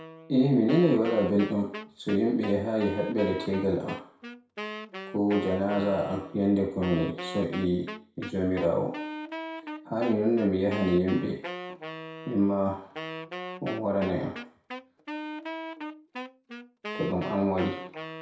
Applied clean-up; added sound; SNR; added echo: none; Wind instrument, woodwind instrument; 11 dB; reverberation time 0.6 s.